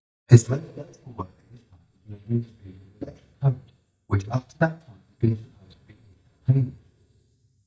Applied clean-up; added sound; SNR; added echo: neural mask model DeepFilterNet 3.